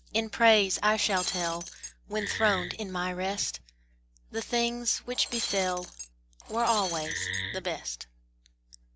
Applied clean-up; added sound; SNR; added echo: none; Wood + Shatter; 5 dB; none.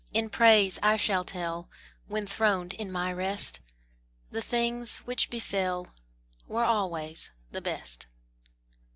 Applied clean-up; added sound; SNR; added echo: none; none; none; none.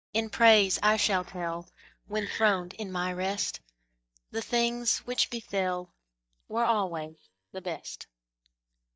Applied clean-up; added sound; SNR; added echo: neural mask model DeepFilterNet 3.